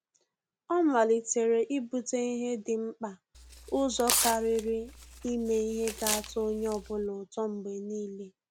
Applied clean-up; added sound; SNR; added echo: none; Tearing; 5 dB; none.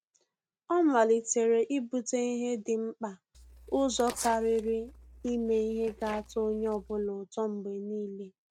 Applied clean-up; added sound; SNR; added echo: neural mask model RNNoise.